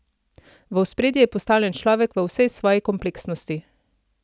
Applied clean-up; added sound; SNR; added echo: none; none; none; none.